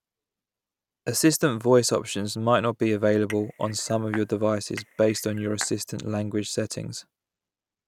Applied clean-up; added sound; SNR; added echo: none; Cutlery, silverware / Dishes, pots, and pans / Chink, clink; 16 dB; none.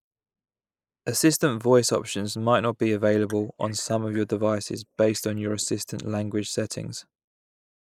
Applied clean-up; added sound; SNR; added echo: neural mask model Resemble Enhance denoiser.